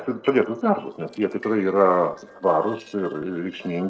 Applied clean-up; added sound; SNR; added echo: neural separator model SepFormer DNS4.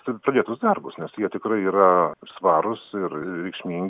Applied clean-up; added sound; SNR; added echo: none; none; none; none.